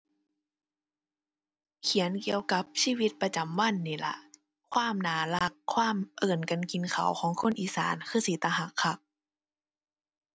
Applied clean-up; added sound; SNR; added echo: none; none; none; none.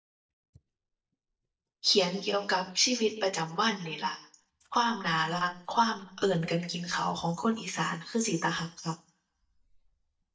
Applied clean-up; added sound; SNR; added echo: neural mask model DeepFilterNet 3.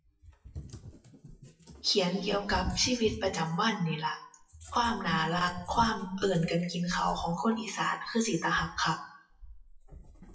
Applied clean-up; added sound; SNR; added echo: classical method WPE with log-MMSE.